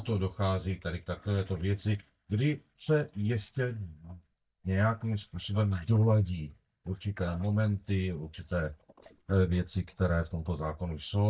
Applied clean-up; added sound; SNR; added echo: neural mask model DeepFilterNet 3.